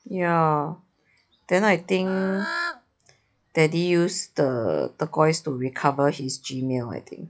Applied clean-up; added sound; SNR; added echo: classical method log-MMSE.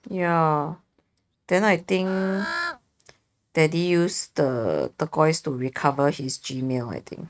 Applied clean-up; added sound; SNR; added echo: neural mask model RNNoise.